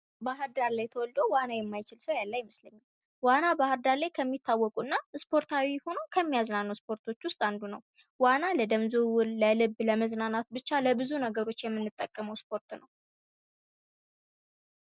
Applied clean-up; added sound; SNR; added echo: none; none; none; none.